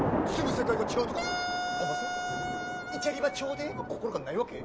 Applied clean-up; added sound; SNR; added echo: none; Wind instrument, woodwind instrument + Thunder / Rain; -1 dB; none.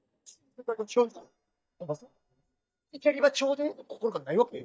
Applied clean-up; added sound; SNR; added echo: neural mask model DeepFilterNet 3.